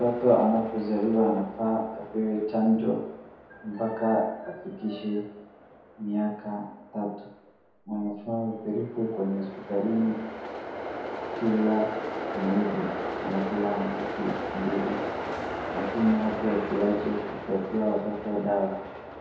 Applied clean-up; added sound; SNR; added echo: none; Train; 8 dB; reverberation time 1.0 s.